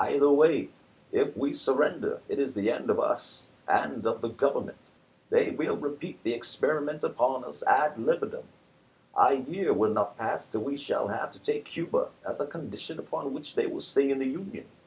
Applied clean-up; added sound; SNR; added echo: none; none; none; none.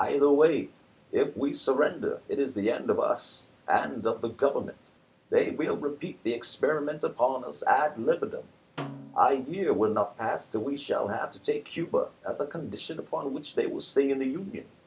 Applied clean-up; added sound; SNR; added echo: none; Snare drum; 17 dB; none.